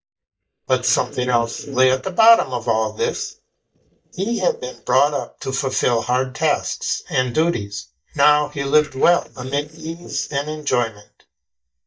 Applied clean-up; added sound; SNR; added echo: neural mask model DeepFilterNet 3.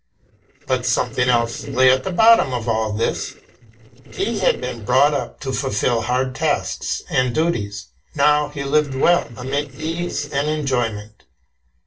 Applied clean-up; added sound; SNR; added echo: neural separator model SepFormer DNS4.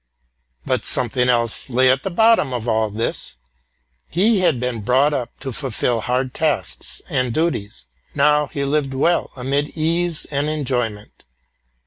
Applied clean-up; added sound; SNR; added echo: none; none; none; none.